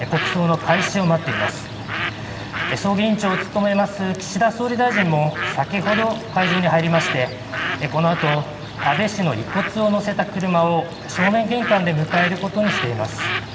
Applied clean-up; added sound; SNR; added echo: none; Bird; 7 dB; reverberation time 1.6 s.